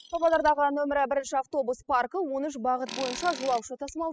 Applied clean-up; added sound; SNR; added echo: classical method spectral subtraction.